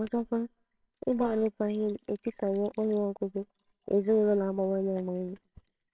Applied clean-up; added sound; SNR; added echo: neural separator model SepFormer WHAMR!.